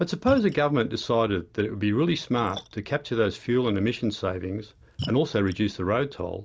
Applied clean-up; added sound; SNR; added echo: none; Splash, splatter; 18 dB; none.